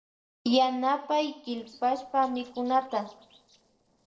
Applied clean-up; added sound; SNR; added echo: neural separator model SepFormer DNS4.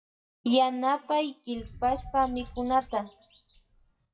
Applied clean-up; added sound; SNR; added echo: classical method WPE with log-MMSE.